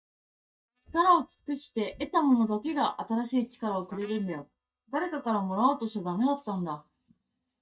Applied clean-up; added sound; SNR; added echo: neural mask model DeepFilterNet 3.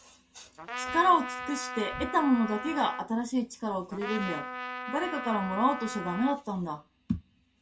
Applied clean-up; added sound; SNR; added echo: none; Trumpet; 8 dB; reverberation time 0.2 s.